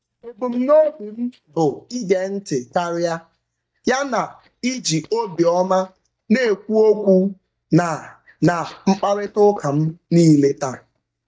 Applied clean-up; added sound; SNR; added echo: neural mask model DeepFilterNet 3.